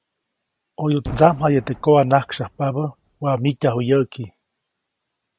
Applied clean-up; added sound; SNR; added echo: none; Boom; 19 dB; none.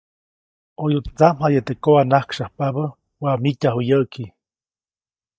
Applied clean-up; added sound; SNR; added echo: neural mask model DeepFilterNet 3.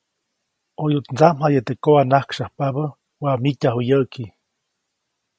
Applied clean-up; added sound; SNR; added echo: none; none; none; none.